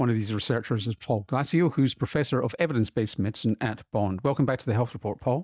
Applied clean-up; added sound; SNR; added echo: neural mask model DeepFilterNet 3.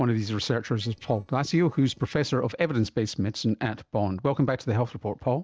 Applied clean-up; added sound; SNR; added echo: neural separator model SepFormer DNS4.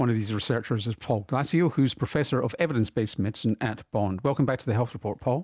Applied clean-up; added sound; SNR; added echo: none; none; none; none.